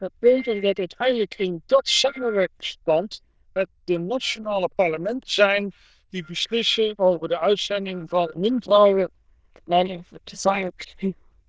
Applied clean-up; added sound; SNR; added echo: neural diffusion model UNIVERSE++.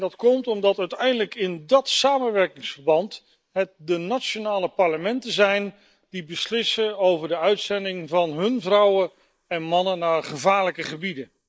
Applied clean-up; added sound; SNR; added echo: neural mask model Resemble Enhance denoiser.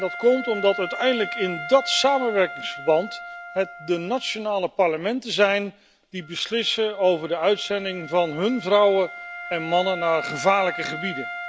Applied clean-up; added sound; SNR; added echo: none; Wind instrument, woodwind instrument; 12 dB; none.